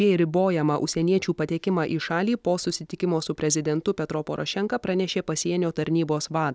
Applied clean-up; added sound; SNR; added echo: none; none; none; none.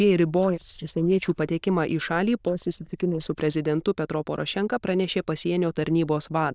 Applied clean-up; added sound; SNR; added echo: neural diffusion model UNIVERSE++.